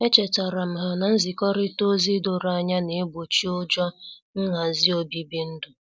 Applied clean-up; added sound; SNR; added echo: none; none; none; none.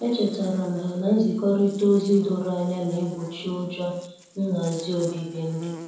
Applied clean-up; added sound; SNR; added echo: none; Buzz; 18 dB; reverberation time 0.9 s.